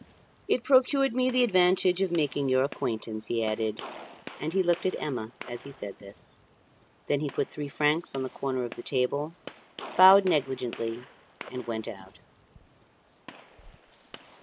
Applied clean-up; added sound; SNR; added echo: none; Gunshot, gunfire; 19 dB; none.